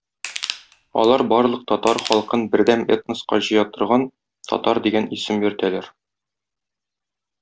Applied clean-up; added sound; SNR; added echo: none; Crushing; 13 dB; none.